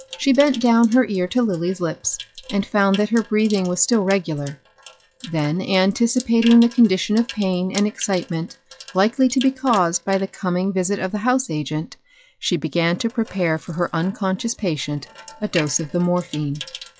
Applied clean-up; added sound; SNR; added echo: classical method log-MMSE.